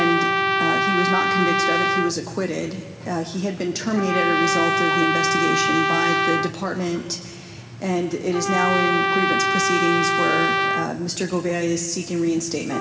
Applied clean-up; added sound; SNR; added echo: none; Trumpet; -1 dB; reverberation time 2.7 s.